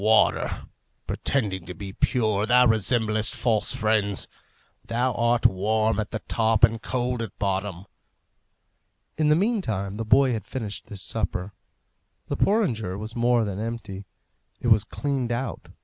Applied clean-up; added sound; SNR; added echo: none; none; none; none.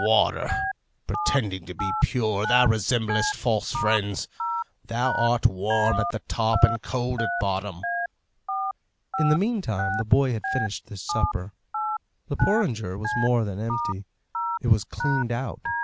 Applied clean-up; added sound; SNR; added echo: none; Telephone; 5 dB; none.